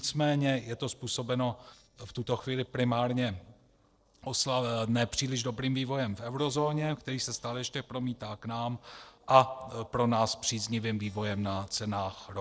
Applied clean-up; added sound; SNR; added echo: neural separator model SepFormer DNS4.